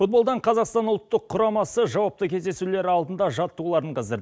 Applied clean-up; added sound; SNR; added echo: none; none; none; none.